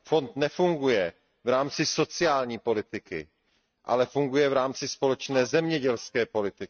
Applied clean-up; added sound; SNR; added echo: neural mask model RNNoise.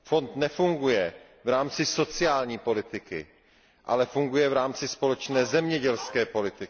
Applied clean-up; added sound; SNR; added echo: none; Dog; 15 dB; none.